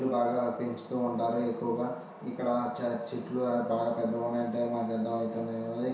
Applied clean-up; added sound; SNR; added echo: none; none; none; reverberation time 0.7 s.